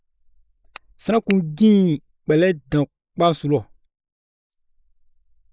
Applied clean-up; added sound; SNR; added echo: neural mask model Resemble Enhance denoiser.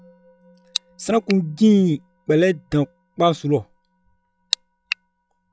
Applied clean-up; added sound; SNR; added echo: classical method log-MMSE.